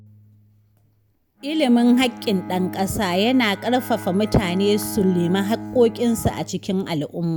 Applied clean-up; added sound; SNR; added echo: none; Bowed string instrument; 14 dB; none.